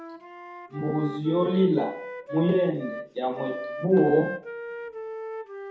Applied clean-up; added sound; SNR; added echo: none; Wind instrument, woodwind instrument; 10 dB; reverberation time 0.5 s.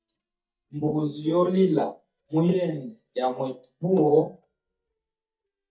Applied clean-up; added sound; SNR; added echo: neural mask model DeepFilterNet 3.